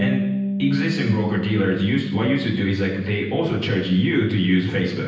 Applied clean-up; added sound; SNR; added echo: none; Bass guitar; 7 dB; reverberation time 0.9 s.